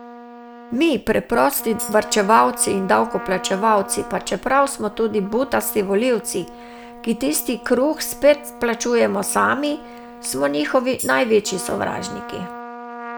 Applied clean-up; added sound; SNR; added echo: none; Tambourine + Trumpet; 15 dB; none.